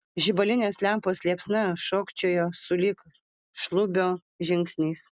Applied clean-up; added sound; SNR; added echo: none; none; none; none.